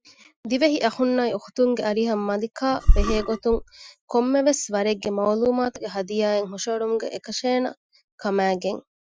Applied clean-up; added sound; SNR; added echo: classical method Wiener filter.